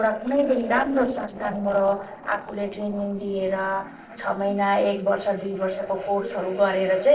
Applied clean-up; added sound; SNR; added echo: neural separator model SepFormer DNS4.